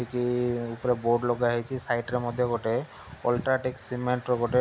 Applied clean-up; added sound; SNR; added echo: none; none; none; none.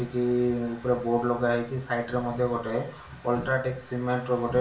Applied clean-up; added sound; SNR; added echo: none; none; none; reverberation time 0.4 s.